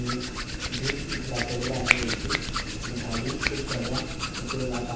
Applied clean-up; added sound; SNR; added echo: none; Hands; -3 dB; reverberation time 0.8 s.